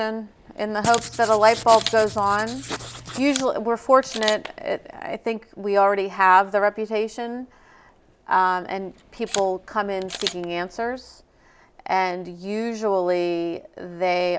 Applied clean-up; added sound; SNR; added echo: none; Camera + Writing; 11 dB; none.